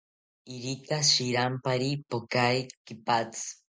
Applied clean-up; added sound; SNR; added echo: none; none; none; none.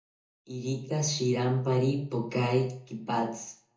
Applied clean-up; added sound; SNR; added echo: none; none; none; reverberation time 0.5 s.